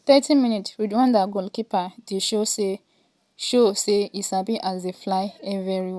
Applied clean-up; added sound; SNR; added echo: none; none; none; none.